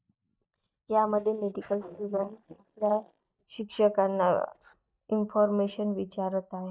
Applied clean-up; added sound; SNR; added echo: neural mask model DeepFilterNet 3.